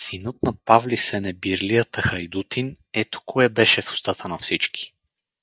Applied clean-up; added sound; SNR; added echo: neural mask model DeepFilterNet 3.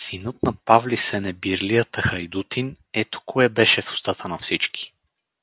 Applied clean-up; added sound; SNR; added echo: none; none; none; none.